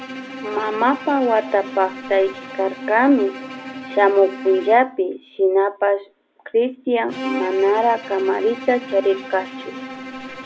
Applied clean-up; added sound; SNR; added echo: none; Bowed string instrument; 13 dB; none.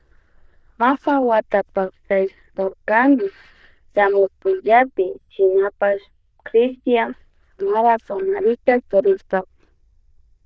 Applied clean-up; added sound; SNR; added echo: neural diffusion model UNIVERSE++.